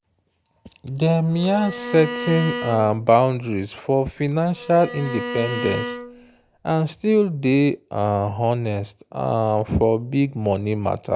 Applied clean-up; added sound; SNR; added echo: none; Bowed string instrument; 10 dB; none.